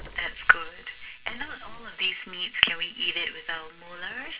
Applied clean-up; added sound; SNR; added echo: neural separator model SepFormer WHAMR!.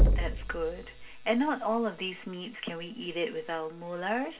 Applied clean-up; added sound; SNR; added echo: none; Knock; -1 dB; reverberation time 0.2 s.